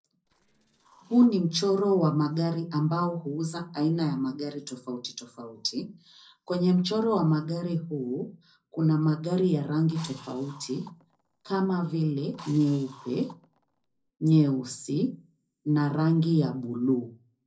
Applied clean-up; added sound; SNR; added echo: neural separator model SepFormer DNS4.